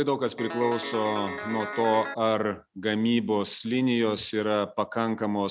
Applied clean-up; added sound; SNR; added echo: none; Guitar; 8 dB; none.